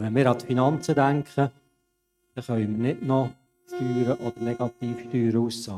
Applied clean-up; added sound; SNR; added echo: neural mask model RNNoise.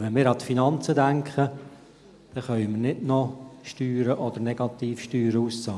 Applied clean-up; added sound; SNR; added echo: none; none; none; none.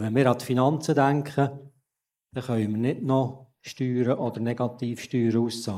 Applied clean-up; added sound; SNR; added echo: neural mask model Resemble Enhance denoiser.